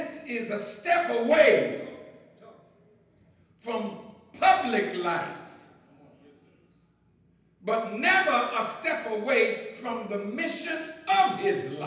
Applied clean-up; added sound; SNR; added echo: none; none; none; reverberation time 0.9 s.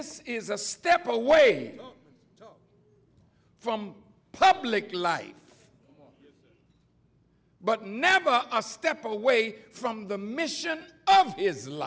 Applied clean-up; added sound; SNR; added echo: none; none; none; none.